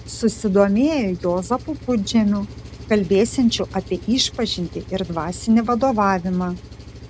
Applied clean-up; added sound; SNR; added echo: none; Engine; 16 dB; none.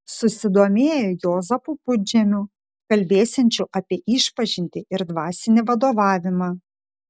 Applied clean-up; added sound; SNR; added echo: none; none; none; none.